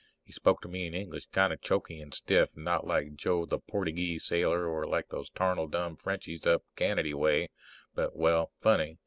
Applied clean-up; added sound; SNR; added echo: none; none; none; none.